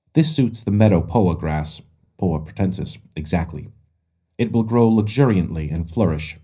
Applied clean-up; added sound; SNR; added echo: none; none; none; reverberation time 0.4 s.